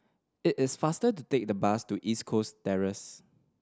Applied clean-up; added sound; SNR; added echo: none; none; none; none.